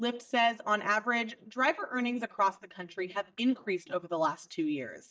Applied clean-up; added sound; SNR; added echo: neural mask model DeepFilterNet 3.